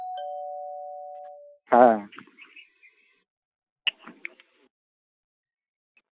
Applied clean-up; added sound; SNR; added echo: classical method Wiener filter.